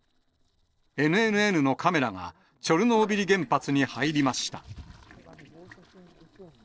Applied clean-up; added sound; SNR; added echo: neural separator model SepFormer DNS4.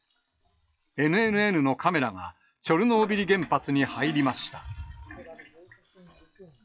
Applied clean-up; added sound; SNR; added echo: classical method log-MMSE.